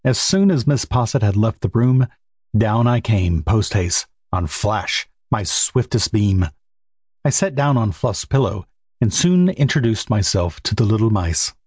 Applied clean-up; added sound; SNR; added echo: none; none; none; none.